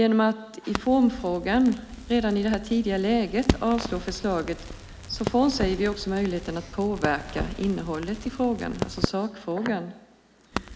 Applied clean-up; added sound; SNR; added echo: none; Crackle; 9 dB; none.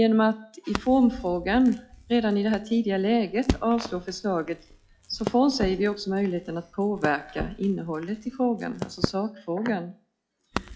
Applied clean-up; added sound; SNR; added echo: classical method log-MMSE.